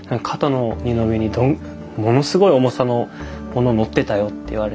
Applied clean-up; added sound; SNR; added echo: none; none; none; none.